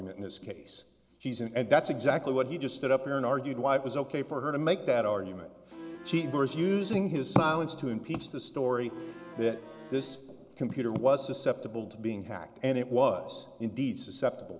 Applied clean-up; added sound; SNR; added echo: none; Accordion; 15 dB; none.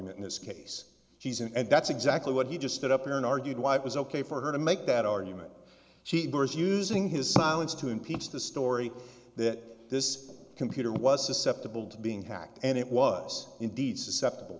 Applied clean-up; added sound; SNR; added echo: none; none; none; none.